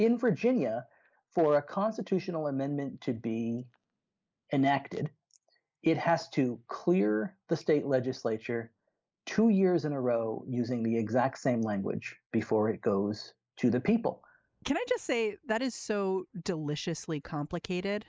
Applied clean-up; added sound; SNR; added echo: neural mask model Resemble Enhance denoiser.